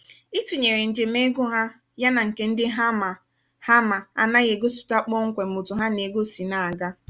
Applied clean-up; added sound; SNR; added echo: none; none; none; none.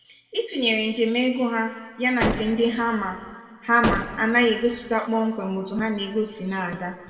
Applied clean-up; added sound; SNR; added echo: none; Gunshot, gunfire; 6 dB; reverberation time 1.9 s.